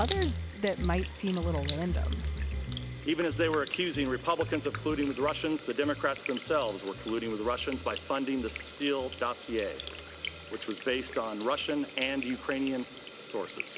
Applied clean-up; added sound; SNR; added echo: none; Sink (filling or washing) / Water tap, faucet; 6 dB; none.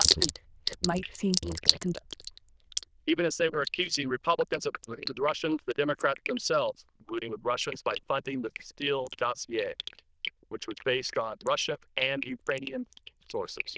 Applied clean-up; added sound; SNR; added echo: neural diffusion model UNIVERSE++.